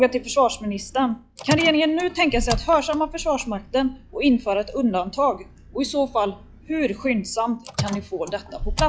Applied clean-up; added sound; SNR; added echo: classical method log-MMSE.